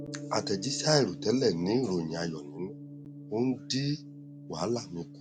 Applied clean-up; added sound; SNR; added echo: none; Gong; 12 dB; none.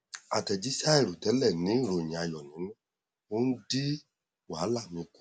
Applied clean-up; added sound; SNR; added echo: none; none; none; none.